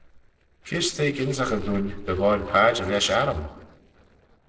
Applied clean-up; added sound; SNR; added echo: neural separator model SepFormer DNS4.